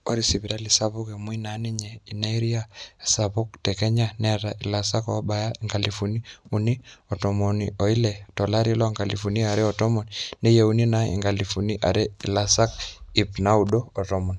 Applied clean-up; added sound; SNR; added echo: none; none; none; none.